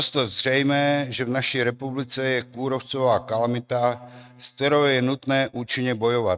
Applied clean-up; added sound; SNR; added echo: neural mask model RNNoise.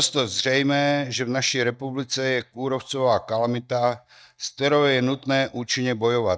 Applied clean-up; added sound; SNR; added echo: neural mask model DeepFilterNet 3.